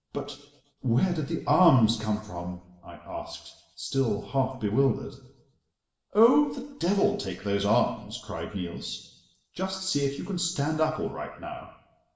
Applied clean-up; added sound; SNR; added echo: none; none; none; reverberation time 0.8 s.